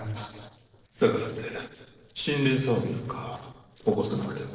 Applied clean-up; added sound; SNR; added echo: neural separator model SepFormer DNS4.